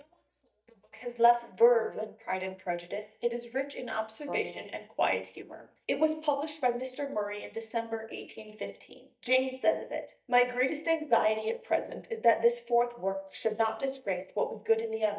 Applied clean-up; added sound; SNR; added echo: neural mask model DeepFilterNet 3.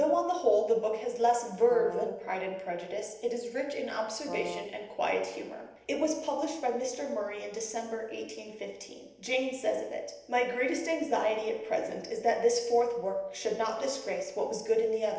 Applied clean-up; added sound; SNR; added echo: neural separator model SepFormer DNS4.